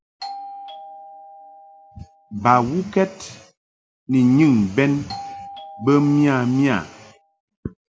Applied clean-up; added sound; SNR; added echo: none; Doorbell; 17 dB; none.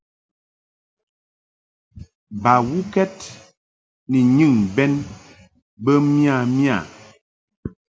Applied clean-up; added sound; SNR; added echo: none; none; none; none.